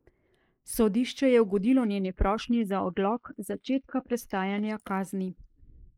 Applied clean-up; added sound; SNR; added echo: neural mask model Resemble Enhance denoiser.